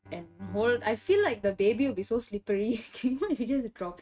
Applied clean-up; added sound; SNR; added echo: neural mask model RNNoise.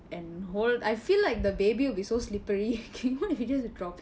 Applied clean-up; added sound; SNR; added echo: none; none; none; none.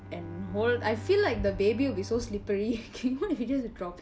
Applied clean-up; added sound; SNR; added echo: none; Bowed string instrument; 13 dB; none.